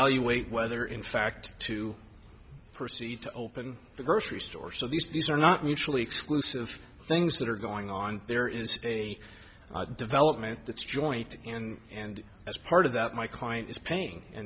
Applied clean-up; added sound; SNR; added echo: none; none; none; none.